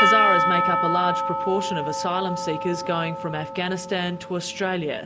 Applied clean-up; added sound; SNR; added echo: none; Percussion; -2 dB; none.